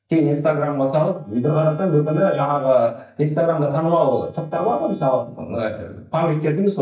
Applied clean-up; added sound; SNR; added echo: neural mask model DeepFilterNet 3.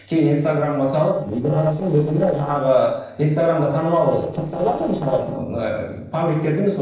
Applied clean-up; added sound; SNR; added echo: neural separator model SepFormer DNS4.